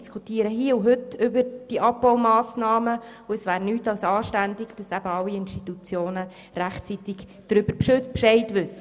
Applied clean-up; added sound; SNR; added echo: none; none; none; none.